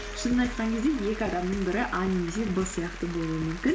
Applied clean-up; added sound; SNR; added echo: none; Applause; 15 dB; reverberation time 0.5 s.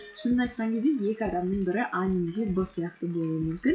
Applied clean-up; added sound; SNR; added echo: classical method WPE with log-MMSE.